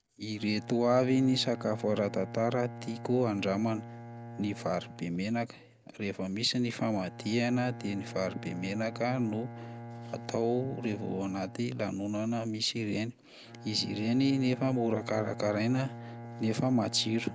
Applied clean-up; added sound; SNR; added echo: none; Bowed string instrument; 13 dB; none.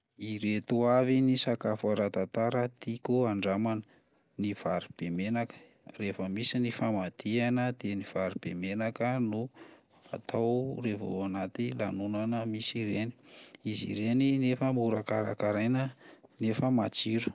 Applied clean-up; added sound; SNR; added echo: none; none; none; none.